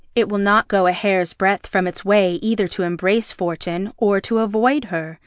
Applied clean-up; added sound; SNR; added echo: none; none; none; none.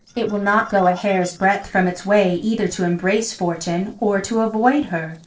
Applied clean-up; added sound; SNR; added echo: neural separator model SepFormer DNS4.